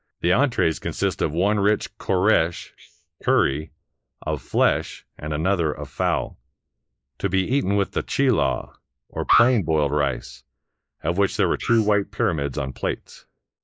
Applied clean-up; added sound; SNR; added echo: neural mask model Resemble Enhance denoiser.